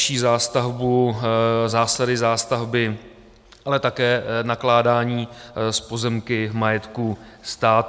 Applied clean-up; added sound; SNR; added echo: none; none; none; none.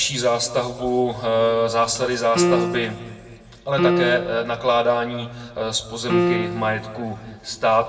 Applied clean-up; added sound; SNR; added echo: none; Piano; 2 dB; reverberation time 1.7 s.